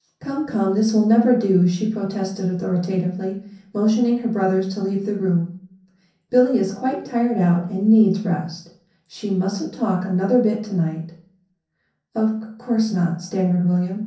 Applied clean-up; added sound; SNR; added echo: none; none; none; reverberation time 0.6 s.